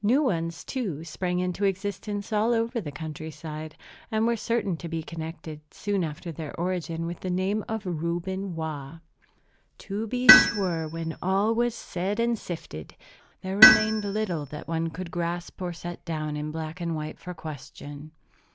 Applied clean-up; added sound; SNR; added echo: none; Tools; -2 dB; none.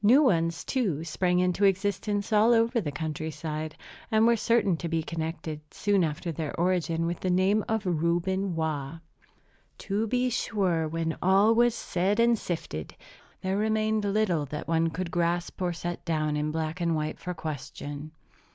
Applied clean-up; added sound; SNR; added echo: none; none; none; none.